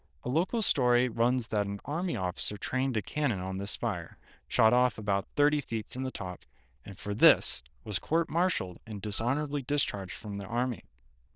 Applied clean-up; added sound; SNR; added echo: neural diffusion model UNIVERSE++.